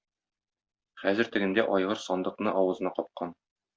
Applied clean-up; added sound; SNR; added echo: none; none; none; none.